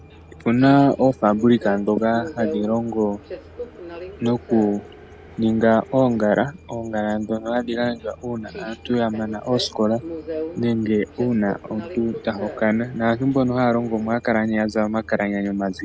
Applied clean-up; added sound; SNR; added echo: none; Subway, metro, underground; 15 dB; none.